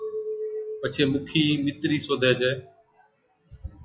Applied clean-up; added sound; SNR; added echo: classical method log-MMSE.